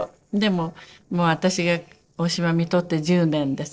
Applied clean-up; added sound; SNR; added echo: neural separator model SepFormer DNS4.